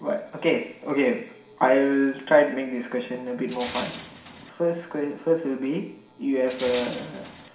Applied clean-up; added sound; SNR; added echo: none; Tools; 13 dB; reverberation time 0.5 s.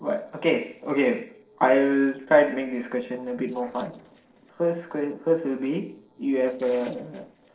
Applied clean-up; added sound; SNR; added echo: neural separator model SepFormer DNS4.